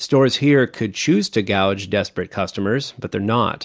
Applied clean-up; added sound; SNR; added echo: none; none; none; none.